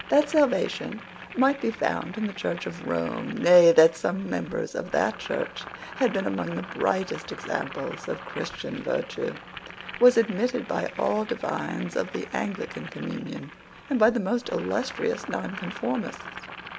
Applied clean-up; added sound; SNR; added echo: none; Boiling; 15 dB; none.